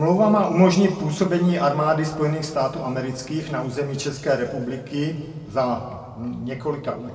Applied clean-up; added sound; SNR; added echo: none; none; none; reverberation time 1.6 s.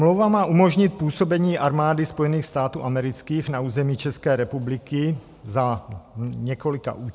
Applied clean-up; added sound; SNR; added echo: none; none; none; none.